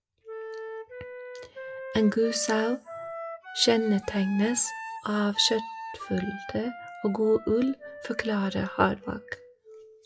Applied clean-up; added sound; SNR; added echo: classical method WPE with log-MMSE.